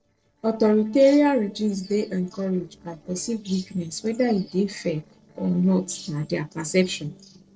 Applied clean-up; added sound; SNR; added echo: neural separator model SepFormer DNS4.